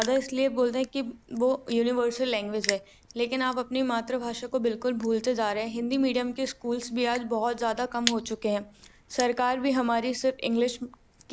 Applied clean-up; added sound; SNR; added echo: none; Crushing; 14 dB; none.